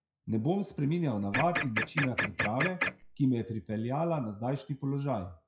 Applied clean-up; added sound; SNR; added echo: classical method WPE with log-MMSE.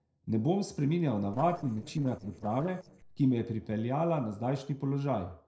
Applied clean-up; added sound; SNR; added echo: neural separator model SepFormer DNS4.